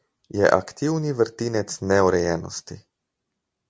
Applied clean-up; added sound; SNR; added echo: none; none; none; none.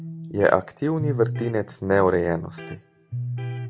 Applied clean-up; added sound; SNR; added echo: none; Electric guitar; 8 dB; none.